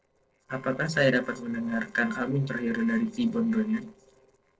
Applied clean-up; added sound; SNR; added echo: neural separator model SepFormer DNS4.